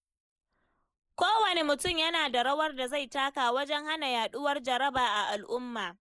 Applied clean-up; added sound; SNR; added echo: neural mask model Resemble Enhance denoiser.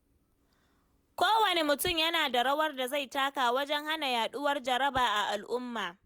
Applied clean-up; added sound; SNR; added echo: none; none; none; none.